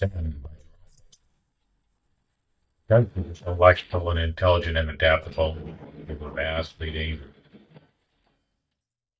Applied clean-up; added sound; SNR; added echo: neural mask model DeepFilterNet 3.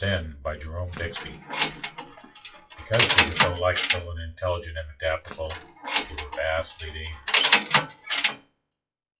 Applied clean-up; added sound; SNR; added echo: classical method WPE with log-MMSE.